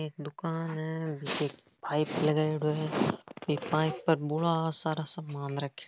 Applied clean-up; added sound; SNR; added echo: none; none; none; none.